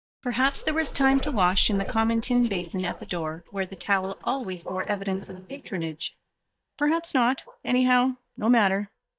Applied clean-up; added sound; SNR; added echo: neural mask model DeepFilterNet 3.